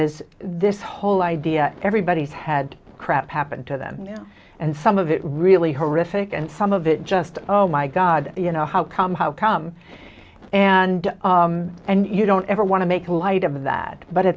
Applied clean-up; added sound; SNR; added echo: none; none; none; none.